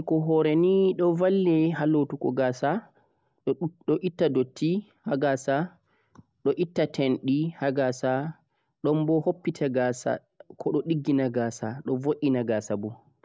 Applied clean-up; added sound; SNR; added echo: none; none; none; none.